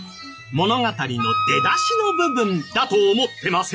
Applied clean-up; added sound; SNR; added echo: classical method log-MMSE.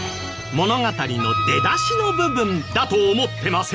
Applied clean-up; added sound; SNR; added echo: none; Wind instrument, woodwind instrument; 4 dB; none.